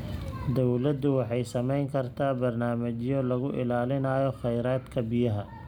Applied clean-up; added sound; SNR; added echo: none; none; none; none.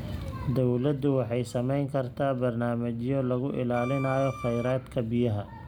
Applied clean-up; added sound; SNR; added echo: none; Bowed string instrument; 13 dB; none.